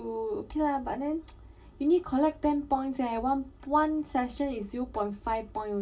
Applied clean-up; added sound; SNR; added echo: none; none; none; reverberation time 0.2 s.